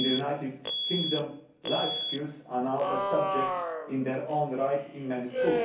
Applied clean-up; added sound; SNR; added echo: none; Alarm; 2 dB; reverberation time 0.6 s.